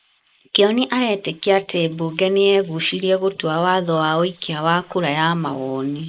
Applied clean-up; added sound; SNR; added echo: neural mask model Resemble Enhance denoiser.